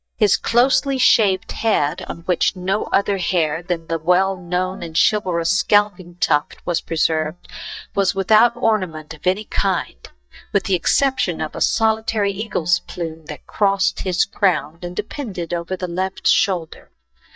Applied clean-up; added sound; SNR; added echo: neural mask model DeepFilterNet 3.